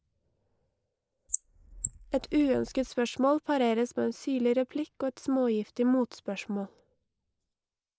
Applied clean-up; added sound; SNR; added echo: neural mask model Resemble Enhance denoiser.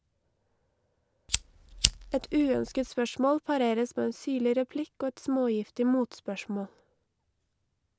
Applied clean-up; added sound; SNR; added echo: none; Fire; 3 dB; none.